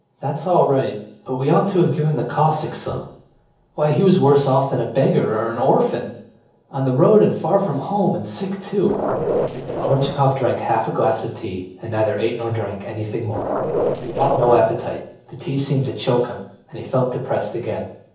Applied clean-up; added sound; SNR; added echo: neural separator model SepFormer DNS4.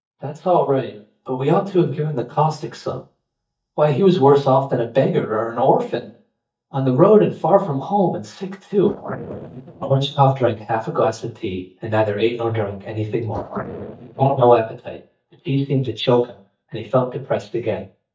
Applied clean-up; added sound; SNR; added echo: neural mask model DeepFilterNet 3.